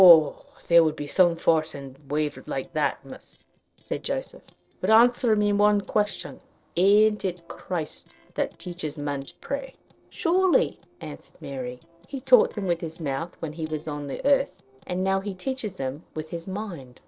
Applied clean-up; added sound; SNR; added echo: neural separator model SepFormer DNS4.